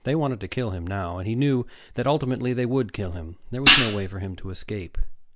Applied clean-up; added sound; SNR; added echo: none; Hi-hat; -5 dB; none.